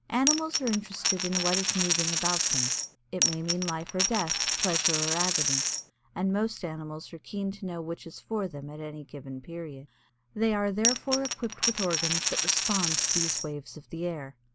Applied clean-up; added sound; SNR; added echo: none; Coin (dropping); -3 dB; none.